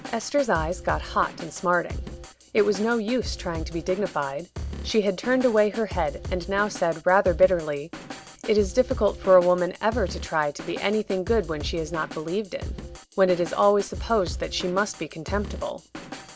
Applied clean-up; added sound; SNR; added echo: none; Drum kit; 12 dB; none.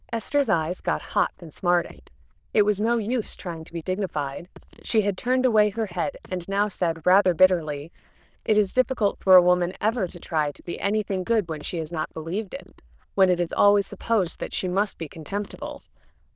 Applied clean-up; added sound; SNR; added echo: neural diffusion model UNIVERSE++.